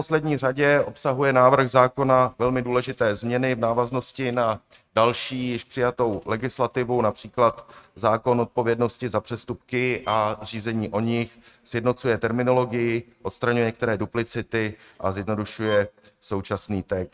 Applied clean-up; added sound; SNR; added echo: neural mask model RNNoise.